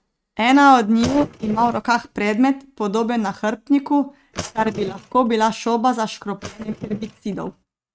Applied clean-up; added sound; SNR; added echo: neural mask model RNNoise.